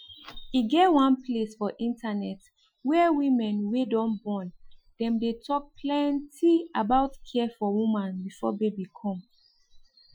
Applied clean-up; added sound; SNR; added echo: classical method Wiener filter.